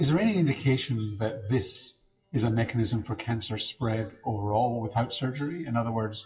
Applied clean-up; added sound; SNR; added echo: classical method WPE with log-MMSE.